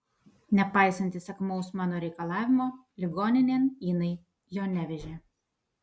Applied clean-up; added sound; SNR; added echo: none; none; none; none.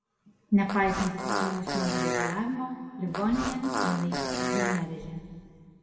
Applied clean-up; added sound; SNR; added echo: none; Fart; 1 dB; reverberation time 1.9 s.